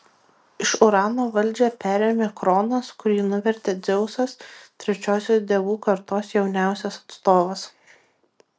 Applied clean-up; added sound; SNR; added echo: none; none; none; none.